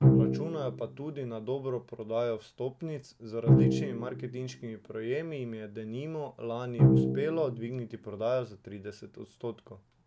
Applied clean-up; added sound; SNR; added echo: none; Bowed string instrument; -5 dB; none.